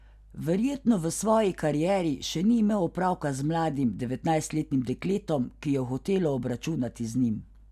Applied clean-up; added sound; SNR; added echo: none; none; none; none.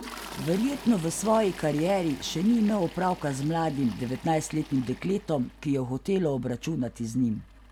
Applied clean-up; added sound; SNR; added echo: none; Toilet flush; 18 dB; none.